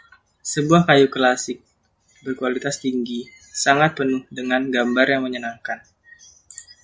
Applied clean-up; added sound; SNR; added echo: none; none; none; none.